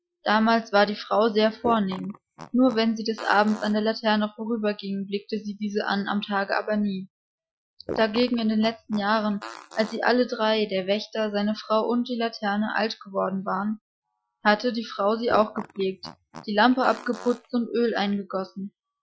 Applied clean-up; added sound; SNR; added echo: classical method Wiener filter.